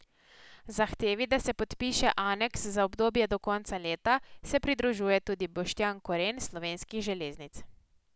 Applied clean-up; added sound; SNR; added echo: none; none; none; none.